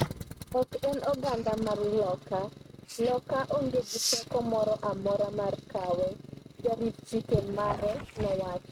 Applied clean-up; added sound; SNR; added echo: neural mask model RNNoise.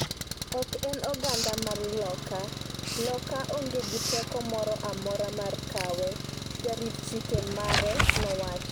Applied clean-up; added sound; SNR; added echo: none; Writing + Engine; -1 dB; none.